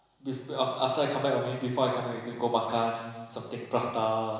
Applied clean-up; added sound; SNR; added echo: none; none; none; reverberation time 1.0 s.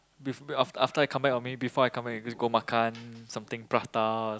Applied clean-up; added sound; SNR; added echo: none; none; none; none.